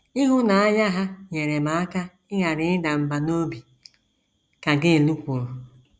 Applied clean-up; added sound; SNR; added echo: none; none; none; none.